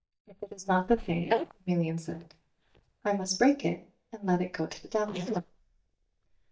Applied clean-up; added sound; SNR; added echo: neural mask model DeepFilterNet 3.